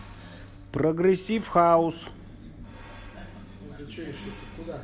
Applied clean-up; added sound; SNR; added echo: none; none; none; none.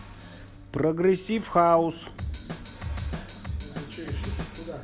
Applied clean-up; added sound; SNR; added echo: none; Drum kit; 6 dB; none.